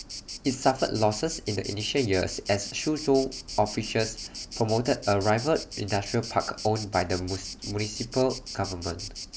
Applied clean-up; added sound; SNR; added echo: none; Insect; 12 dB; none.